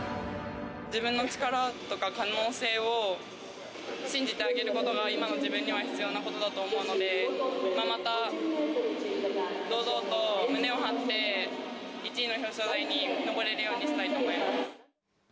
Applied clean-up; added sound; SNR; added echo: none; none; none; none.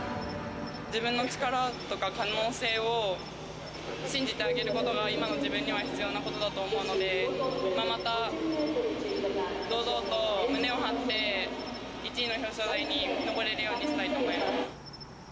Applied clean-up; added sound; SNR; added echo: none; Cricket; 13 dB; none.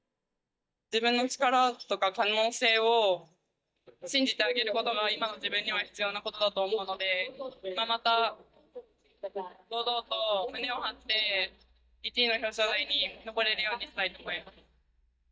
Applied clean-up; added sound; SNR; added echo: neural mask model DeepFilterNet 3.